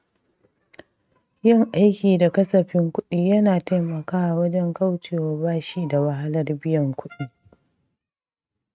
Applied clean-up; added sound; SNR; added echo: neural mask model RNNoise.